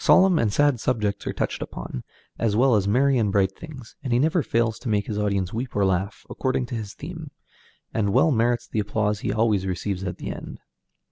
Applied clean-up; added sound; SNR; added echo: none; none; none; none.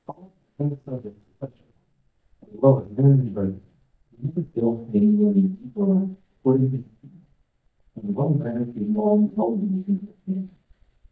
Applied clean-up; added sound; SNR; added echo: neural mask model DeepFilterNet 3.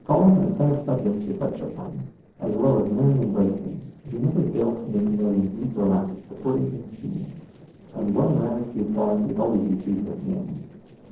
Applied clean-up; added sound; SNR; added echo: neural separator model SepFormer DNS4.